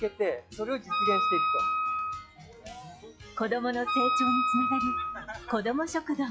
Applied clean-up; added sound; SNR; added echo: classical method log-MMSE.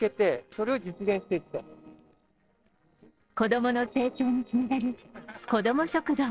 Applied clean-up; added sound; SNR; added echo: neural separator model SepFormer DNS4.